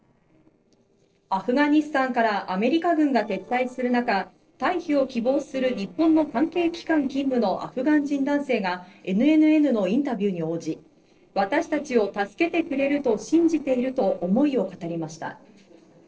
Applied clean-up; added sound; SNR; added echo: neural separator model SepFormer DNS4.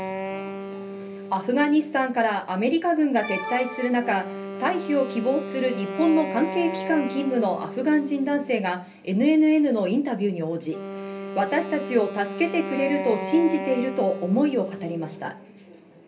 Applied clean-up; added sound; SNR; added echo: none; Wind instrument, woodwind instrument; 10 dB; reverberation time 0.3 s.